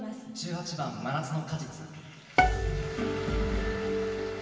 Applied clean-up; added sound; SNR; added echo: none; Bowed string instrument; 0 dB; reverberation time 2.5 s.